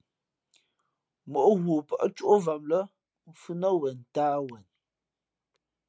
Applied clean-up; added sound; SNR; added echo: none; none; none; none.